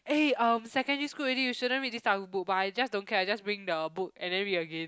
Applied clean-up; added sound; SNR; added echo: none; none; none; none.